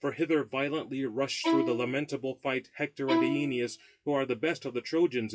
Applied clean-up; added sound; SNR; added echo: classical method log-MMSE.